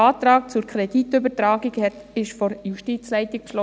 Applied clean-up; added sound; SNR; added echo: none; none; none; none.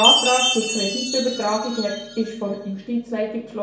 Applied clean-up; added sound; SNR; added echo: none; Chime; 1 dB; reverberation time 0.6 s.